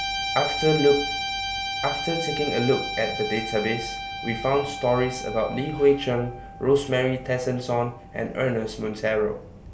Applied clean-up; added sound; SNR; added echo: none; Guitar; 7 dB; none.